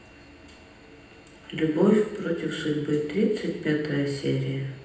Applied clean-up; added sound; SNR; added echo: none; none; none; reverberation time 0.9 s.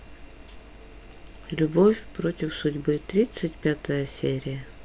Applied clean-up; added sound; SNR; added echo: none; none; none; none.